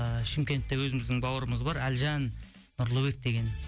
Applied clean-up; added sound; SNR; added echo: none; none; none; none.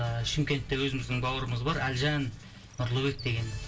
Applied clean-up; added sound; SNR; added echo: none; Motorcycle; 16 dB; reverberation time 0.2 s.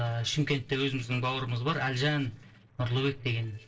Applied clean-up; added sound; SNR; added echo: neural separator model SepFormer DNS4.